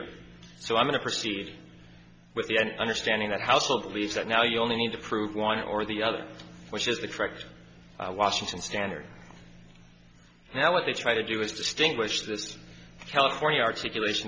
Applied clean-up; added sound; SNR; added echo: none; none; none; none.